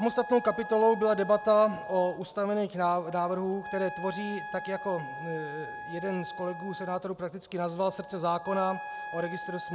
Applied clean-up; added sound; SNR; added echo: none; Wind instrument, woodwind instrument; 12 dB; none.